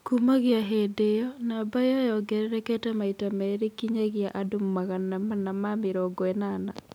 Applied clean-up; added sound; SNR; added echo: none; none; none; none.